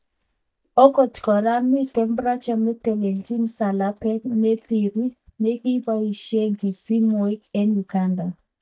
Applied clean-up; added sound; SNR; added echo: neural mask model DeepFilterNet 3.